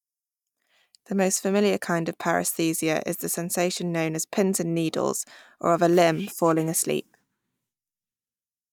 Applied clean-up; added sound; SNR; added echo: neural mask model DeepFilterNet 3.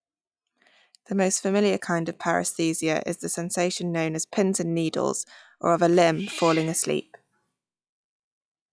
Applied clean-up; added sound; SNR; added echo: classical method log-MMSE.